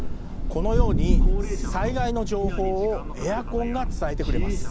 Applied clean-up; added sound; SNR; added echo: none; Thunder; -5 dB; none.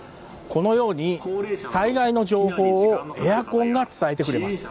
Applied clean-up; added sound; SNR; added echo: none; none; none; none.